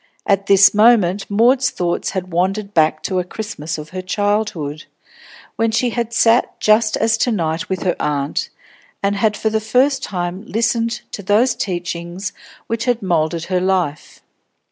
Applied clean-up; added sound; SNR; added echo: none; none; none; none.